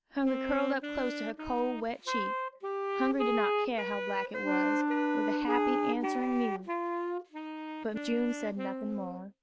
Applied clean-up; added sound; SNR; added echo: none; Wind instrument, woodwind instrument + Wind instrument, woodwind instrument; -2 dB; none.